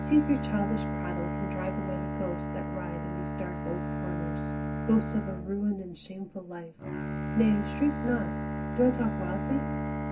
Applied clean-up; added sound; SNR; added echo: none; Bowed string instrument; 1 dB; reverberation time 0.2 s.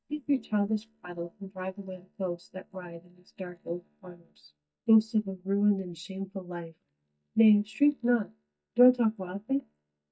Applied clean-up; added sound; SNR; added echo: neural mask model DeepFilterNet 3.